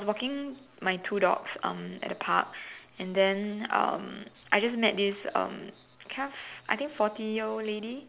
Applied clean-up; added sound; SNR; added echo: none; none; none; none.